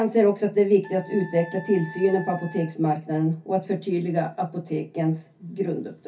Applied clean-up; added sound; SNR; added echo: none; Wind instrument, woodwind instrument; 18 dB; reverberation time 0.3 s.